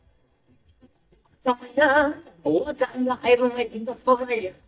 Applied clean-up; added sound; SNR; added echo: neural mask model DeepFilterNet 3.